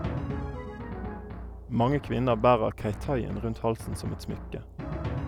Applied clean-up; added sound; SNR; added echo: none; Drum; 6 dB; none.